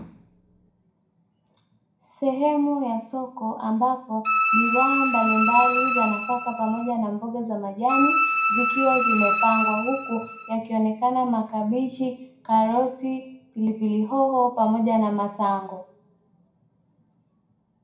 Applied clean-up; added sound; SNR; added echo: none; Bowed string instrument; -2 dB; reverberation time 0.4 s.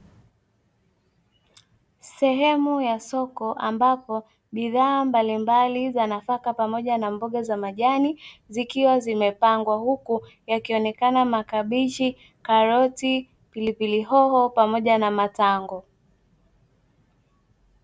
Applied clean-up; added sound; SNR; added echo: none; none; none; none.